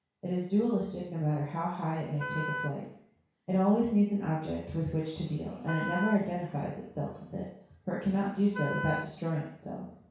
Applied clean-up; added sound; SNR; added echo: none; Wind instrument, woodwind instrument; 8 dB; reverberation time 0.6 s.